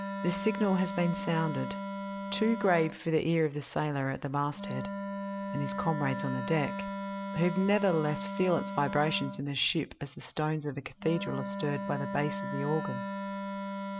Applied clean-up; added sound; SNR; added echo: none; Wind instrument, woodwind instrument; 6 dB; none.